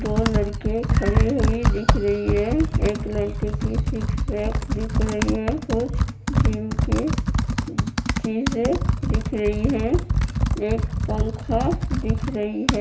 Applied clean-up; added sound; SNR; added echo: none; Computer keyboard; -3 dB; reverberation time 1.1 s.